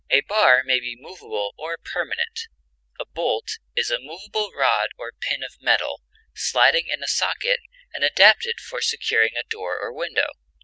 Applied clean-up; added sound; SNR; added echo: none; none; none; none.